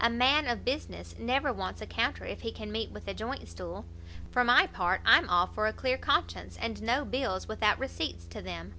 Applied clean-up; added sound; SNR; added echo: none; none; none; none.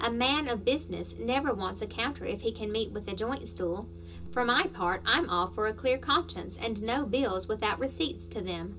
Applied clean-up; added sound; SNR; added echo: none; none; none; reverberation time 0.2 s.